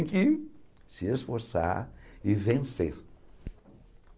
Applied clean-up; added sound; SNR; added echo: none; none; none; none.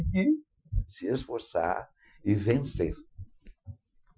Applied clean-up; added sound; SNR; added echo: classical method Wiener filter.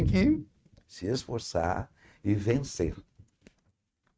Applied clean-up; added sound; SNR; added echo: neural mask model RNNoise.